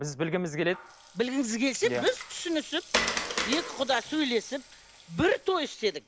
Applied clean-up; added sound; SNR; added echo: none; Water; 8 dB; none.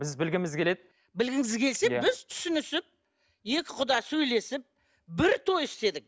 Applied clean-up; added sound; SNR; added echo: none; none; none; none.